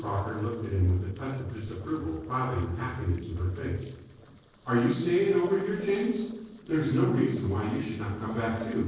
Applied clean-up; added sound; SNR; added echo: neural separator model SepFormer DNS4.